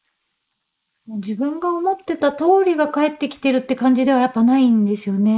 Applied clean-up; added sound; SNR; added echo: neural mask model Resemble Enhance denoiser.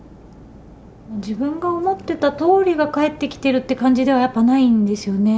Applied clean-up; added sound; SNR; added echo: none; none; none; none.